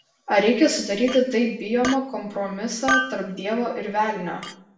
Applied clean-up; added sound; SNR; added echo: none; Chink, clink; 9 dB; reverberation time 0.7 s.